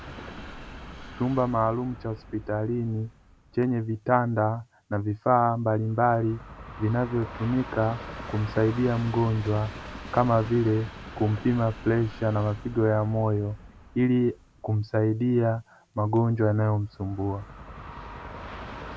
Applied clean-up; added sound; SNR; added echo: none; Train; 16 dB; none.